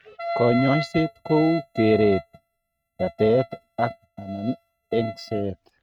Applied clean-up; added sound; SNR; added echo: neural mask model RNNoise.